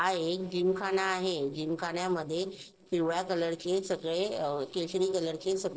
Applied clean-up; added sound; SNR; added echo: neural separator model SepFormer DNS4.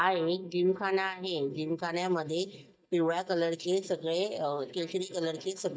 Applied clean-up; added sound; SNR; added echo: neural mask model DeepFilterNet 3.